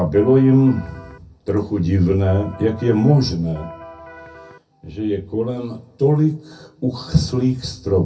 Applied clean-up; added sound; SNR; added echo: none; Electric guitar; 19 dB; reverberation time 0.3 s.